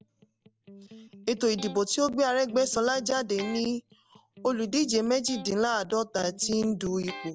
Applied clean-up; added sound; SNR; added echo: none; Electric guitar; 18 dB; none.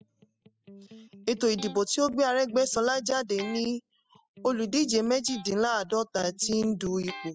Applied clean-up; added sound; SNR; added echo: classical method spectral subtraction.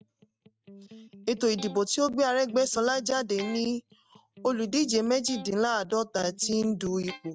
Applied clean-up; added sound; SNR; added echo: neural mask model RNNoise.